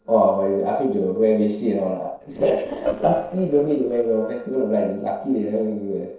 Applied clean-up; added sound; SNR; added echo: neural separator model SepFormer DNS4.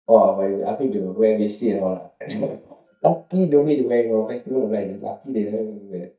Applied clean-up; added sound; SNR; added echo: neural mask model DeepFilterNet 3.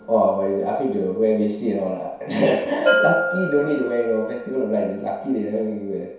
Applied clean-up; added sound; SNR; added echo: none; Bell; 7 dB; reverberation time 0.7 s.